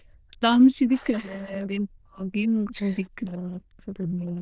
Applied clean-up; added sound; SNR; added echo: neural diffusion model UNIVERSE++.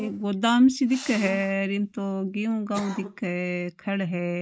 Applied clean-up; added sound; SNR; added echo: neural mask model RNNoise.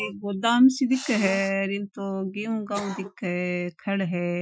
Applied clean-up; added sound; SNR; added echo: classical method Wiener filter.